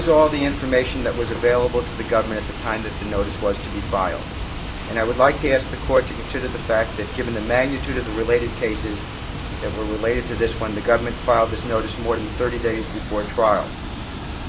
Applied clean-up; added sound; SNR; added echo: none; Water; 7 dB; none.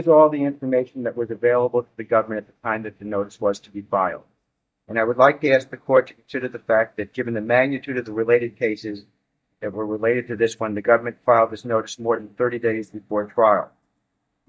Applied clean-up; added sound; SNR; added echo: neural mask model DeepFilterNet 3.